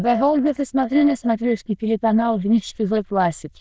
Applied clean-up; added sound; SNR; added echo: neural diffusion model UNIVERSE++.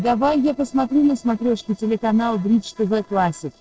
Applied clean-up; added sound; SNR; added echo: neural separator model SepFormer DNS4.